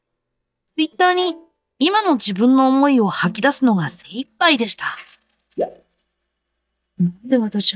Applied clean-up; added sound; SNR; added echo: neural mask model DeepFilterNet 3.